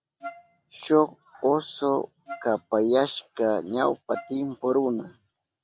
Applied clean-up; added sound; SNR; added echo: none; Wind instrument, woodwind instrument; 16 dB; none.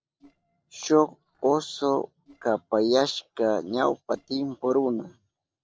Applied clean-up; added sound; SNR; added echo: neural separator model SepFormer DNS4.